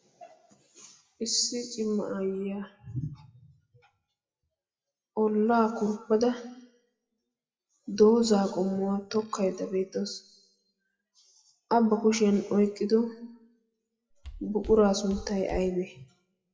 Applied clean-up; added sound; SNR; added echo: classical method WPE with log-MMSE.